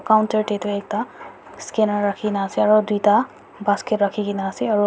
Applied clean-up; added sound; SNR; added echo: none; none; none; none.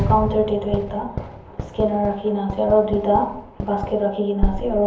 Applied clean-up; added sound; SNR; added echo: none; Fireworks; 6 dB; reverberation time 0.7 s.